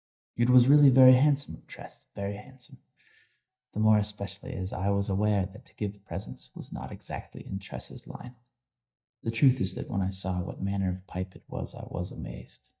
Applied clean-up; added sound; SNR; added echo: neural mask model DeepFilterNet 3.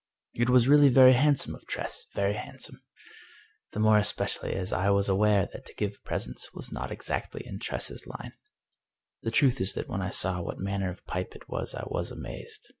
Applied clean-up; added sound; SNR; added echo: none; none; none; none.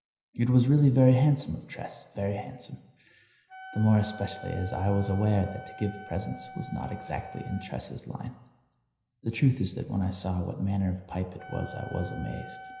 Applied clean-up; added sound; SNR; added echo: none; Wind instrument, woodwind instrument; 19 dB; reverberation time 0.9 s.